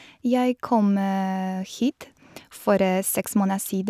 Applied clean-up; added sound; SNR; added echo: none; none; none; none.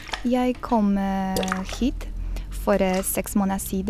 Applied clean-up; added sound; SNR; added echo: none; Splash, splatter; 8 dB; none.